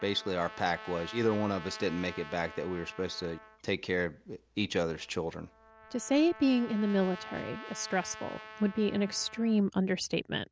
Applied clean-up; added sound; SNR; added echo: none; Trumpet; 17 dB; none.